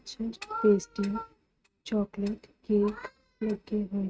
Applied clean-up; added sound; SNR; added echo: neural mask model RNNoise.